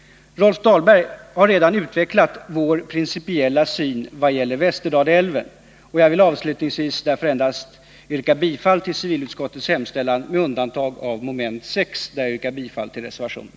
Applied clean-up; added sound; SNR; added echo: none; none; none; none.